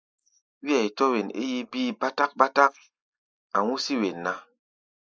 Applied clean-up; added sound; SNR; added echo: neural mask model Resemble Enhance denoiser.